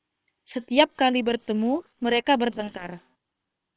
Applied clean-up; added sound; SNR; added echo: neural separator model SepFormer WHAM!.